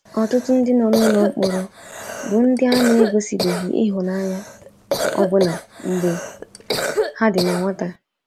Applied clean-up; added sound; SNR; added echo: none; Cough; 6 dB; none.